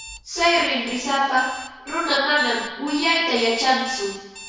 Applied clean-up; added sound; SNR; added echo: none; Alarm; 17 dB; reverberation time 1.1 s.